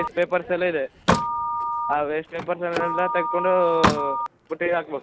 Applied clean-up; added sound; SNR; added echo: none; Telephone + Slam; 1 dB; none.